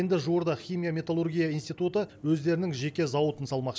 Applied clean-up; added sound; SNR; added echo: none; none; none; none.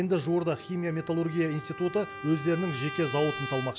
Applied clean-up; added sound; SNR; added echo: none; Trumpet; 11 dB; none.